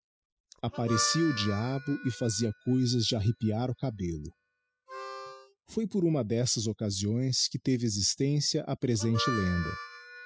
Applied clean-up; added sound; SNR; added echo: classical method spectral subtraction.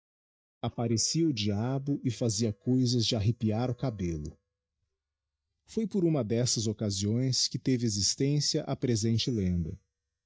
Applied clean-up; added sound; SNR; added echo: neural mask model DeepFilterNet 3.